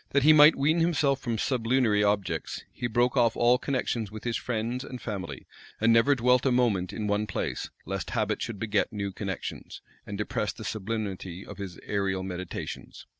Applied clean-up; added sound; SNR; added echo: none; none; none; none.